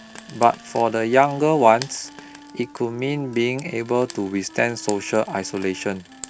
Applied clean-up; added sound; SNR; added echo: none; Wind instrument, woodwind instrument + Frying (food); 19 dB; none.